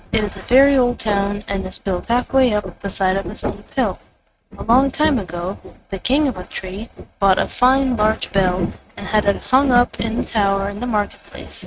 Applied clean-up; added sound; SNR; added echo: neural mask model RNNoise.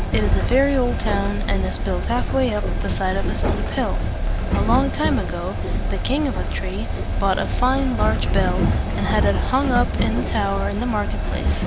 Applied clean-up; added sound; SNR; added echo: none; Train; -3 dB; none.